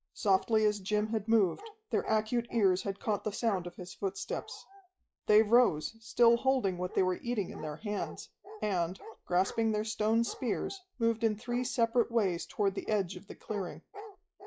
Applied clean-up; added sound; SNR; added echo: classical method log-MMSE.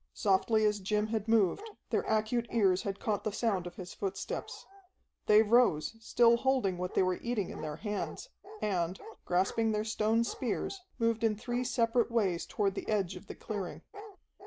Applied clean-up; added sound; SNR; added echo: none; Bark; 18 dB; none.